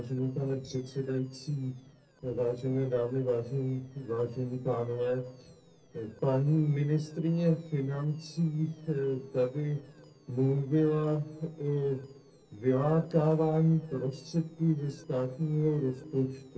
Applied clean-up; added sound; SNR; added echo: neural separator model SepFormer DNS4.